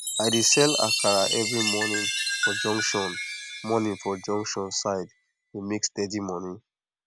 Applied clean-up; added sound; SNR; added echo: none; Chime; 3 dB; none.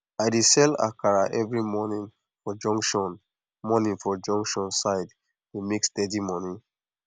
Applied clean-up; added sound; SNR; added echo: none; none; none; none.